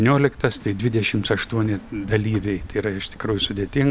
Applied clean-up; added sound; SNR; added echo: none; none; none; none.